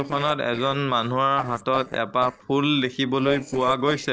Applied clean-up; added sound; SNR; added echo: neural separator model SepFormer DNS4.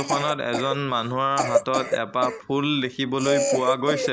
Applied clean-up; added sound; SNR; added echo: none; Cough; 3 dB; none.